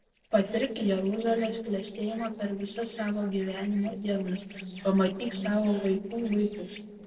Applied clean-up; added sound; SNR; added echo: neural separator model SepFormer DNS4.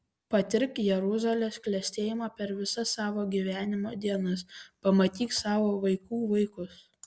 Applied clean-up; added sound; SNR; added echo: none; none; none; none.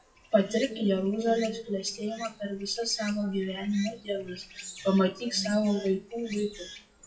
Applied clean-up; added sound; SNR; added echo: classical method WPE with log-MMSE.